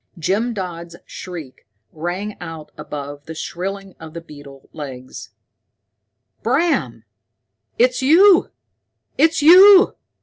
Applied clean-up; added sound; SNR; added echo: none; none; none; none.